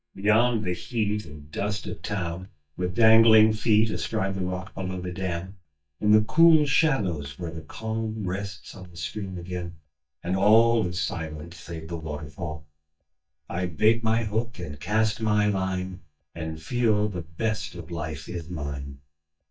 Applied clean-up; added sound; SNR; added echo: neural mask model DeepFilterNet 3.